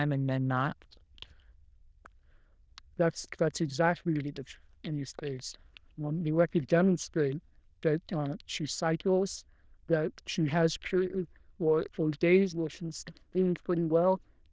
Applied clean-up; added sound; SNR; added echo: neural diffusion model UNIVERSE++.